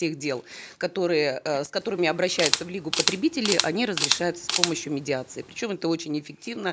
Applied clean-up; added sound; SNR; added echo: none; Camera; 2 dB; none.